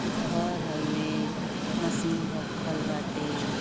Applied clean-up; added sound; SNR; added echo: none; Train; -3 dB; none.